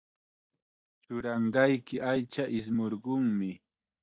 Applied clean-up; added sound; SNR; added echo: neural mask model DeepFilterNet 3.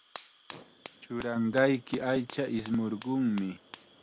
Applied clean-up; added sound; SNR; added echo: none; Fire; 20 dB; none.